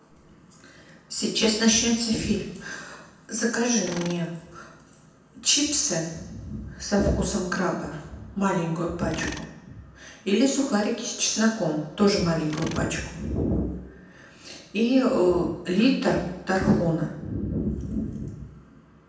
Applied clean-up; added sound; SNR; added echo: none; Tools; 19 dB; reverberation time 0.9 s.